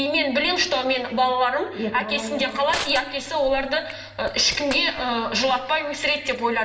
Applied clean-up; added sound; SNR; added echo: none; Crushing; 13 dB; reverberation time 1.7 s.